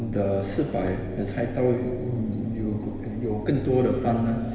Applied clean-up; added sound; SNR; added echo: none; Engine; 9 dB; reverberation time 1.6 s.